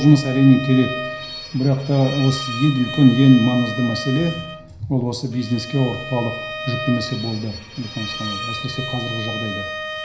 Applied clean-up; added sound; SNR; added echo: none; Bowed string instrument; 10 dB; reverberation time 0.5 s.